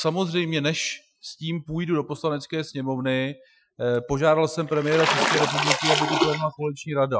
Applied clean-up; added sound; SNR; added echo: classical method Wiener filter.